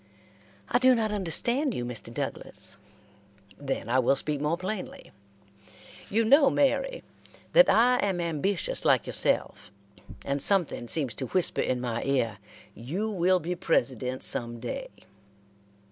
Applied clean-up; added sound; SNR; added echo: none; none; none; none.